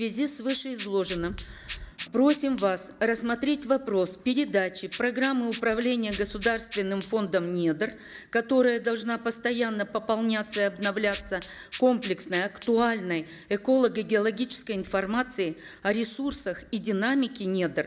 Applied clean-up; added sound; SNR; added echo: none; Rattle (instrument); 18 dB; none.